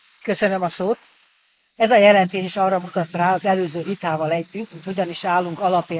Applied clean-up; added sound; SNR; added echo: neural mask model Resemble Enhance denoiser.